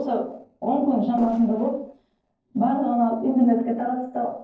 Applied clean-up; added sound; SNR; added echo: neural separator model SepFormer DNS4.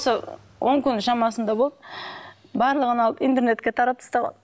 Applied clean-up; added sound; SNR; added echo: none; none; none; none.